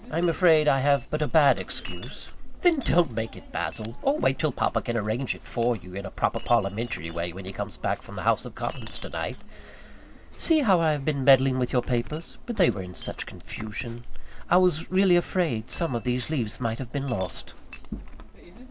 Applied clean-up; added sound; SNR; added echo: none; Chink, clink; 11 dB; none.